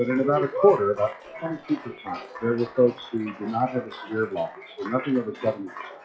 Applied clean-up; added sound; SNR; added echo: classical method WPE with log-MMSE.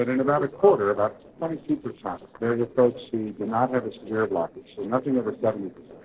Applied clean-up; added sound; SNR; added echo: neural separator model SepFormer DNS4.